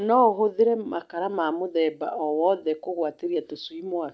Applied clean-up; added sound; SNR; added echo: none; none; none; none.